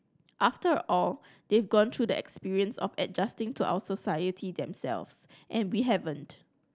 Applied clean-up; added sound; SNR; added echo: none; none; none; none.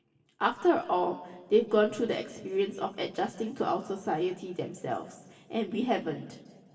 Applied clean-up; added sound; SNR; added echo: none; none; none; reverberation time 1.6 s.